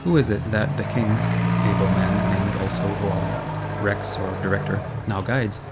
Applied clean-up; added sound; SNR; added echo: none; Accelerating, revving, vroom / Truck; 0 dB; none.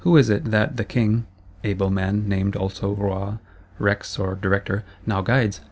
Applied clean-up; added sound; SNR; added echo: none; none; none; none.